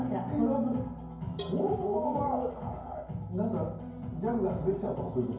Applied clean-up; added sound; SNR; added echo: none; Cowbell; 14 dB; reverberation time 0.9 s.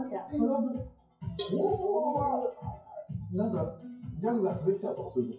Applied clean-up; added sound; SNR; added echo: classical method WPE with log-MMSE.